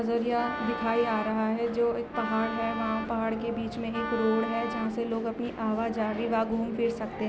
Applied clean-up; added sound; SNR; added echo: none; Wind instrument, woodwind instrument; 7 dB; none.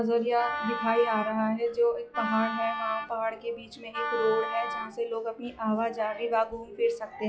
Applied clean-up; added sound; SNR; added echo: classical method log-MMSE.